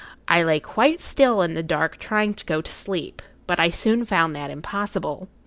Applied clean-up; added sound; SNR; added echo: none; none; none; none.